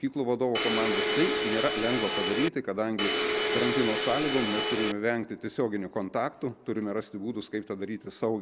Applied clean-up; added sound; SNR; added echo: none; Domestic sounds, home sounds; -1 dB; none.